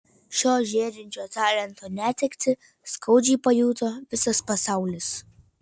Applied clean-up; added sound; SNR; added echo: none; none; none; none.